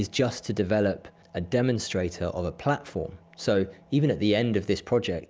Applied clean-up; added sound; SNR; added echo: none; none; none; none.